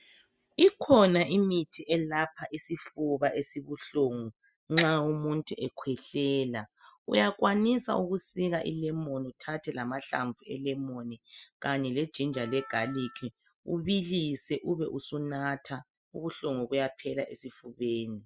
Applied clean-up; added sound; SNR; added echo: classical method spectral subtraction.